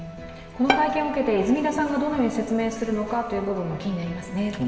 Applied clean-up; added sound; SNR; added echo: none; Bowed string instrument; 7 dB; reverberation time 2.1 s.